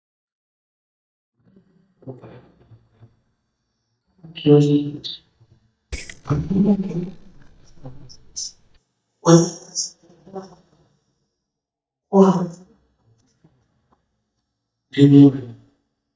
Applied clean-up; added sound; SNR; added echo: neural mask model DeepFilterNet 3.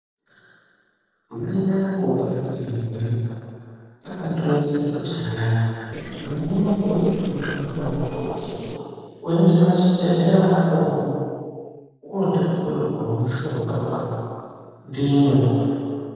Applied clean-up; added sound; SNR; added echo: neural separator model SepFormer DNS4.